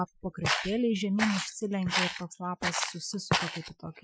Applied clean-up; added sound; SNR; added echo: classical method Wiener filter.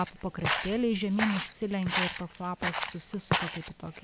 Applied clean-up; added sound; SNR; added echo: none; Walk, footsteps; 2 dB; none.